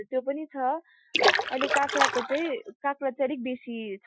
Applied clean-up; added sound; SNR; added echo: classical method Wiener filter.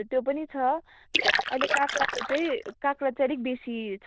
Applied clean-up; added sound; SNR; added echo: neural diffusion model UNIVERSE++.